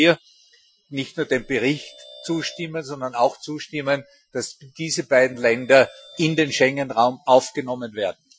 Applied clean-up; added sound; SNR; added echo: classical method Wiener filter.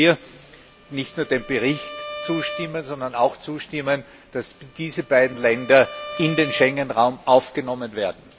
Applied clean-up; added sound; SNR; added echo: none; Bowed string instrument; 15 dB; none.